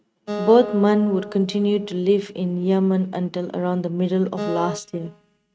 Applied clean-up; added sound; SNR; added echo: neural mask model RNNoise.